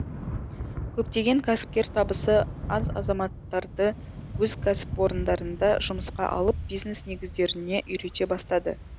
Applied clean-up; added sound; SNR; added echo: none; Thunder / Rain; 8 dB; none.